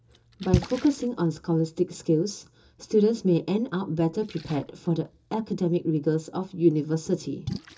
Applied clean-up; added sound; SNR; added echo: none; Splash, splatter; 12 dB; reverberation time 0.2 s.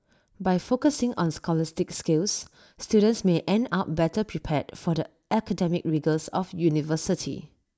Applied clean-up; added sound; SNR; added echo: none; none; none; none.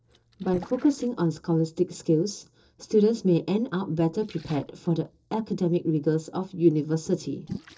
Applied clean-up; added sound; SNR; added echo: neural separator model SepFormer DNS4.